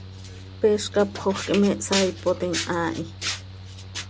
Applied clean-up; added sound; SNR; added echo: none; Mechanical fan; 15 dB; none.